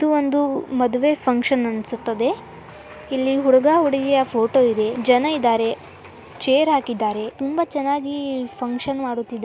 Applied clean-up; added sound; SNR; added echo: none; none; none; none.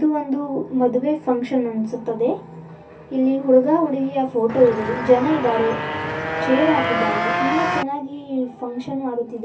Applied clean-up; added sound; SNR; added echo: none; Motorcycle; 3 dB; reverberation time 0.3 s.